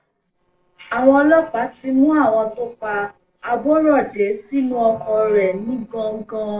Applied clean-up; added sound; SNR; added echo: neural separator model SepFormer DNS4.